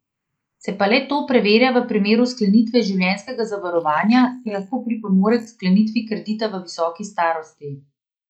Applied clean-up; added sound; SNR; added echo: neural mask model Resemble Enhance denoiser.